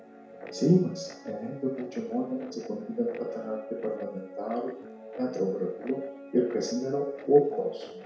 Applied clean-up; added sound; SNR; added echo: none; Guitar; 13 dB; reverberation time 0.6 s.